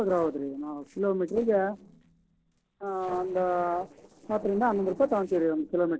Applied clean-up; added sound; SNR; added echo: neural separator model SepFormer DNS4.